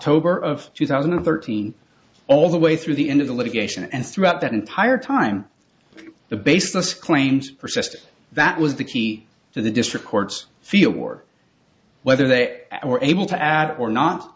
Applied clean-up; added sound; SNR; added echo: none; none; none; none.